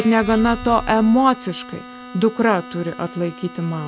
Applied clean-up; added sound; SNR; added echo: none; Bowed string instrument; 16 dB; none.